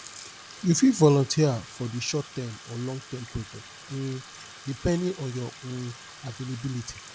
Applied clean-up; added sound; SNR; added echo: none; Bathtub (filling or washing); 16 dB; none.